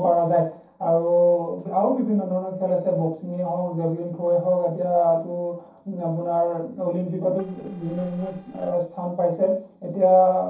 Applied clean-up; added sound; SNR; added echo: neural separator model SepFormer DNS4.